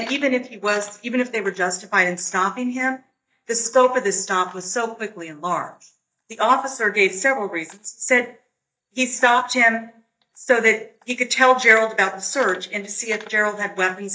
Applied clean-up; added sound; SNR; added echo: neural mask model DeepFilterNet 3.